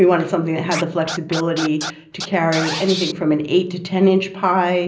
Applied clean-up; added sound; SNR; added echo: none; Scratching (performance technique); 10 dB; reverberation time 0.5 s.